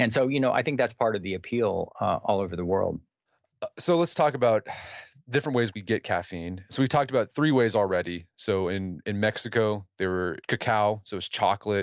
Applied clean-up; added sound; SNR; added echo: none; none; none; none.